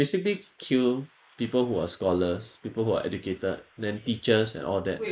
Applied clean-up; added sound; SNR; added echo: neural mask model Resemble Enhance denoiser.